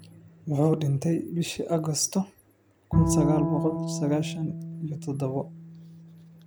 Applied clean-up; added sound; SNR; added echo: none; Bowed string instrument; 3 dB; none.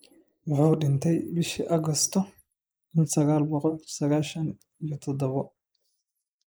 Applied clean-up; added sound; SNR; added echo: neural mask model Resemble Enhance denoiser.